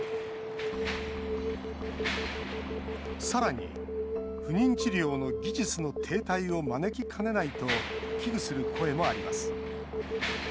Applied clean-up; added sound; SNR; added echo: none; Mechanisms + Telephone; 2 dB; none.